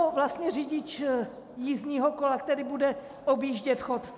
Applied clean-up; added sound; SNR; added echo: none; none; none; none.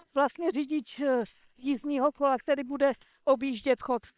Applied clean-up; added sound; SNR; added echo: neural separator model SepFormer WHAM!.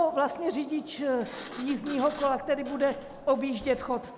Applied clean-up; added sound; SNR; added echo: none; Sliding door; 17 dB; none.